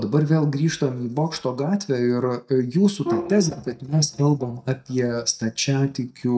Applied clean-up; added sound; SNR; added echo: neural mask model DeepFilterNet 3.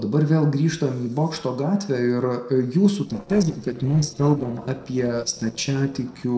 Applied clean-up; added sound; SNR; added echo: neural separator model SepFormer DNS4.